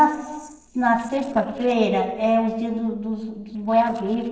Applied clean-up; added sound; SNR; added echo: neural separator model SepFormer DNS4.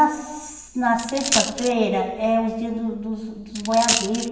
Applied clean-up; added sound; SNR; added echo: none; Coin (dropping); 2 dB; reverberation time 1.2 s.